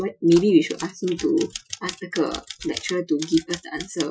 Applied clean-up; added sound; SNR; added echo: classical method Wiener filter.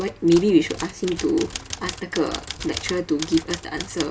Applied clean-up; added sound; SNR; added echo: none; Typewriter; 12 dB; none.